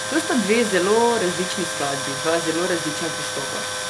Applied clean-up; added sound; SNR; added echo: none; Tools; 4 dB; none.